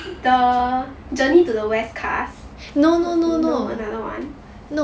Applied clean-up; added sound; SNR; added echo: none; none; none; none.